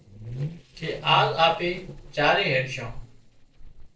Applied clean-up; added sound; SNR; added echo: neural separator model SepFormer DNS4.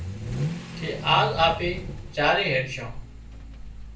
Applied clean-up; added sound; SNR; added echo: none; Accelerating, revving, vroom / Vehicle; 7 dB; reverberation time 0.3 s.